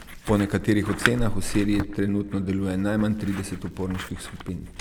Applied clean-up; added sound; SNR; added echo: none; Scissors + Hands; 7 dB; none.